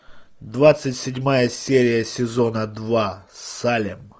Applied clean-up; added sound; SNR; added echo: none; none; none; none.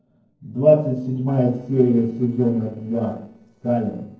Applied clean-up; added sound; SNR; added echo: neural separator model SepFormer DNS4.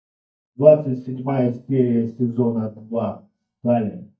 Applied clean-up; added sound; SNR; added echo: neural mask model DeepFilterNet 3.